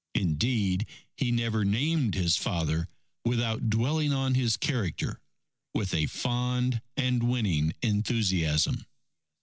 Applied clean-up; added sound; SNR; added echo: none; none; none; none.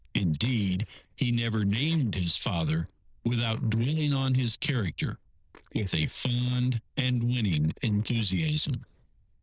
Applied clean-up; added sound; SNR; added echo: neural diffusion model UNIVERSE++.